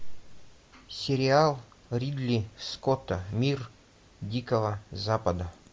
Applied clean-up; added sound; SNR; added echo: none; none; none; none.